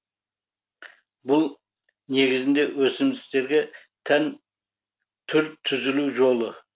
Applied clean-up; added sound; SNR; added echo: none; none; none; none.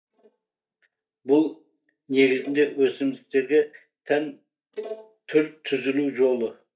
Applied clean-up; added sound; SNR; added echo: neural mask model DeepFilterNet 3.